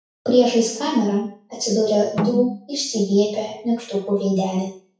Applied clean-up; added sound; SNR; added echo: classical method WPE with log-MMSE.